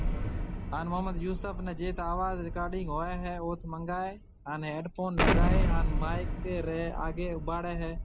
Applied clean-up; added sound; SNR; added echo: none; Explosion; -3 dB; none.